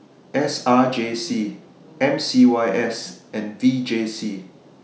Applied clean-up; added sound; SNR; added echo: none; none; none; none.